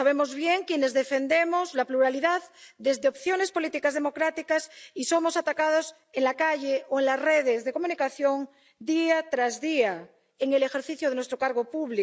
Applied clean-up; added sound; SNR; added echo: none; none; none; none.